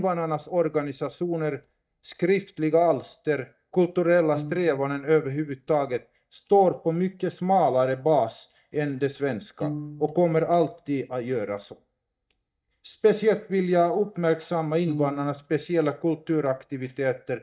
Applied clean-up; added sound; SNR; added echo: neural mask model DeepFilterNet 3.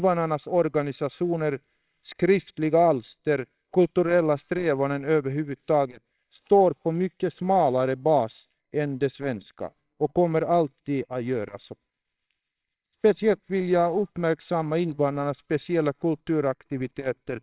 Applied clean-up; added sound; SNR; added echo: neural separator model SepFormer WHAMR!.